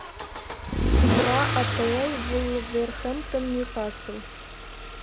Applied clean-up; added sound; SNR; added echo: none; Engine starting / Accelerating, revving, vroom / Car; -2 dB; none.